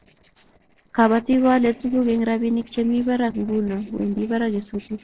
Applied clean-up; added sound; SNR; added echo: neural separator model SepFormer DNS4.